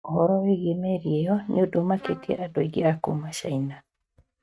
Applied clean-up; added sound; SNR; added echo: neural mask model RNNoise.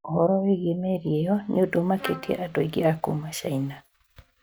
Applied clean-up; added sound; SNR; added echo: none; Trumpet; 15 dB; none.